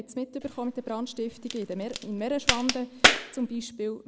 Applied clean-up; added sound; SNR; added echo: none; Crack; -3 dB; none.